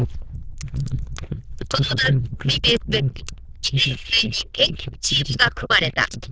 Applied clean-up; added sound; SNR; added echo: neural diffusion model UNIVERSE++.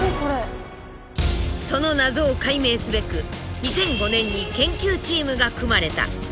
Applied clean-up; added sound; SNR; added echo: none; none; none; none.